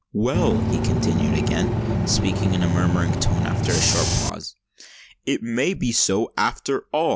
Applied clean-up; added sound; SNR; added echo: none; Bus / Engine; -2 dB; none.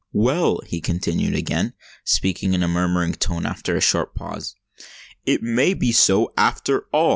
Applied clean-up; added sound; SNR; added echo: none; none; none; none.